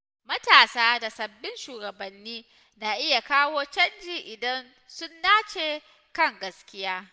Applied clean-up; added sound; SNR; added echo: none; none; none; none.